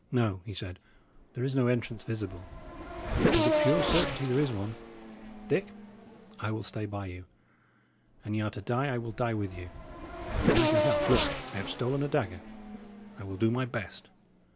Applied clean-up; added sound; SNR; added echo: none; Race car, auto racing / Accelerating, revving, vroom; 1 dB; none.